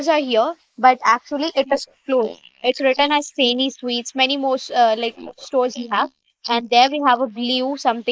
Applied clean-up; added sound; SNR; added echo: neural mask model Resemble Enhance denoiser.